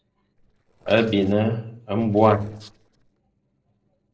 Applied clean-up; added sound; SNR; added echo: neural separator model SepFormer DNS4.